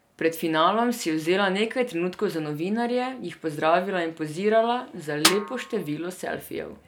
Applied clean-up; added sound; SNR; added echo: none; Snare drum; 4 dB; none.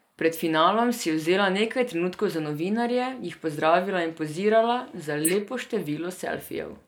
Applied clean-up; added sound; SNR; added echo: neural mask model Resemble Enhance denoiser.